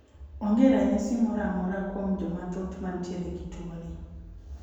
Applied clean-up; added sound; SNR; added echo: none; none; none; reverberation time 1.2 s.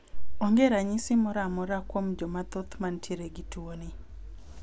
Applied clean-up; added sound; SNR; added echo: none; none; none; none.